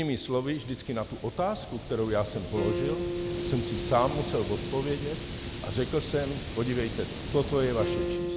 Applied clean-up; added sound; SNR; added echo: none; Hiss + Acoustic guitar; 4 dB; none.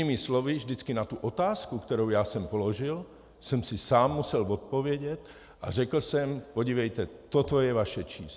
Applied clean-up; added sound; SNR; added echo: none; none; none; none.